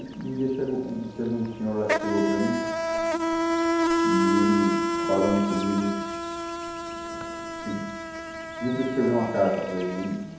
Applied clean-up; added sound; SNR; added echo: none; Insect; 0 dB; reverberation time 0.9 s.